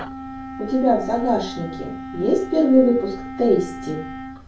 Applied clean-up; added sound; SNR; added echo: none; Wind instrument, woodwind instrument; 12 dB; reverberation time 0.3 s.